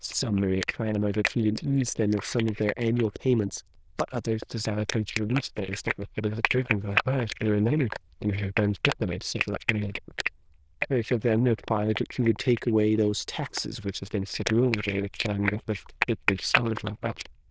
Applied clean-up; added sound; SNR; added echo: neural diffusion model UNIVERSE++.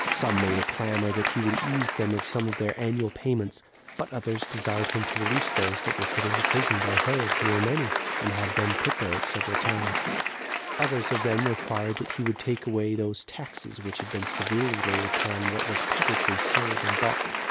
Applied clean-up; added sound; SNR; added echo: none; Applause; 0 dB; none.